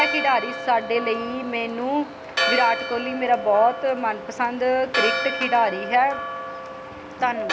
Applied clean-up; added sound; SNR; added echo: none; Church bell; 5 dB; none.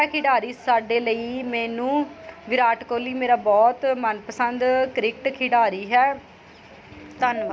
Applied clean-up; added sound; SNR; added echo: none; none; none; none.